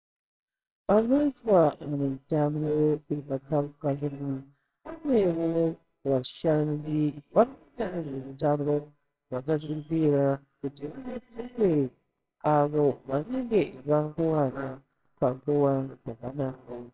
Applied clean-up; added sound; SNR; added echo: neural separator model SepFormer WHAMR!.